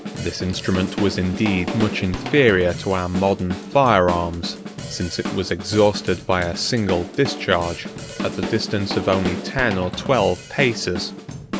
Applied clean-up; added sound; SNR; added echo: none; Drum kit; 8 dB; none.